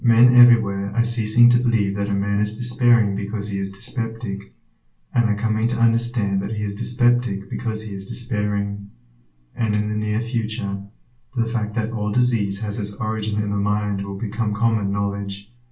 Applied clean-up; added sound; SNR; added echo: none; none; none; reverberation time 0.3 s.